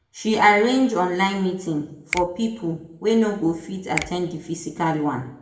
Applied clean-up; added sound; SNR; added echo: none; Finger snapping; 14 dB; reverberation time 0.7 s.